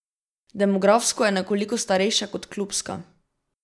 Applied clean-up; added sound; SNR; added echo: none; none; none; none.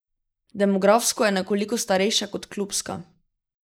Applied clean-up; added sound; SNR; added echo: neural mask model Resemble Enhance denoiser.